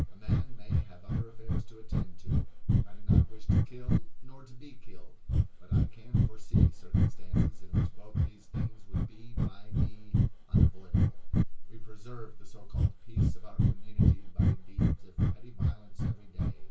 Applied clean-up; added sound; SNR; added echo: none; Breathing; -4 dB; reverberation time 0.2 s.